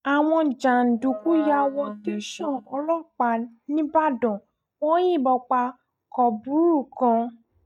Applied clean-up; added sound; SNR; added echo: neural mask model DeepFilterNet 3.